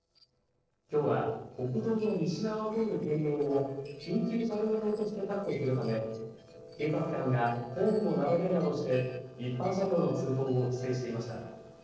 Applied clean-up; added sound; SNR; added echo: neural separator model SepFormer DNS4.